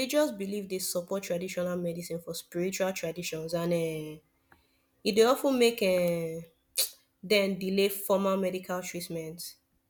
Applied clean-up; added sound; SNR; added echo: none; none; none; none.